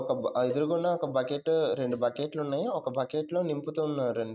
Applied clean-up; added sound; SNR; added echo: neural mask model RNNoise.